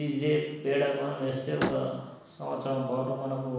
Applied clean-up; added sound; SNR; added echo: none; Slam; 10 dB; reverberation time 0.9 s.